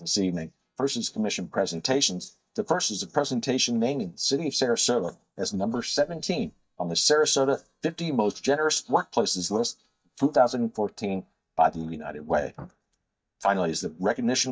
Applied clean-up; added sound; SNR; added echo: neural mask model DeepFilterNet 3.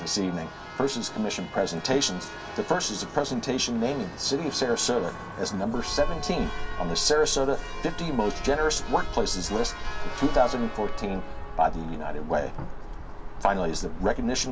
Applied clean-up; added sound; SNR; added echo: none; Church bell; 5 dB; reverberation time 2.0 s.